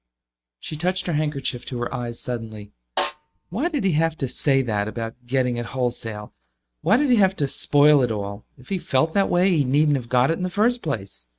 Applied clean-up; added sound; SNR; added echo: neural mask model RNNoise.